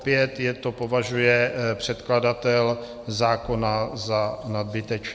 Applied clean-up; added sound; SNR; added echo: none; none; none; none.